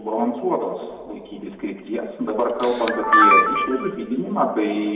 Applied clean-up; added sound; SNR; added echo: none; Camera; -3 dB; reverberation time 1.8 s.